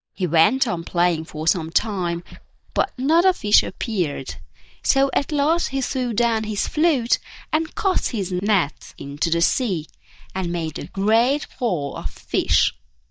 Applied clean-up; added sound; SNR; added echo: neural mask model DeepFilterNet 3.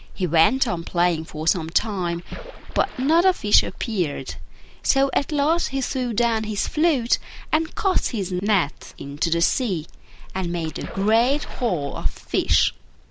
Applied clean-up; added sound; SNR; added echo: none; Splash, splatter; 19 dB; none.